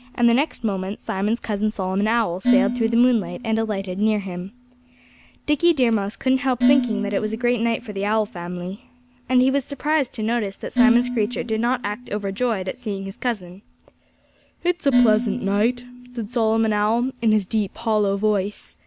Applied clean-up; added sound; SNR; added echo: none; Dishes, pots, and pans; 6 dB; none.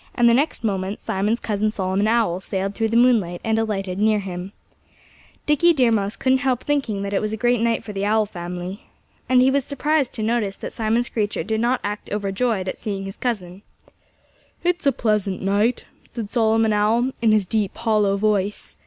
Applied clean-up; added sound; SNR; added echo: none; none; none; none.